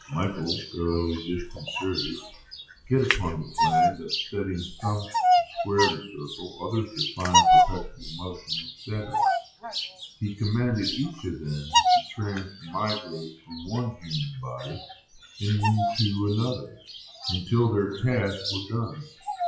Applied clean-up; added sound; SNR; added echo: classical method WPE with log-MMSE.